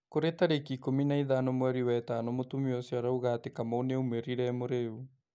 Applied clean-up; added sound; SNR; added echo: none; none; none; none.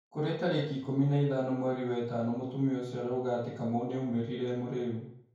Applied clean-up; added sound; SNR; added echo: none; none; none; reverberation time 0.5 s.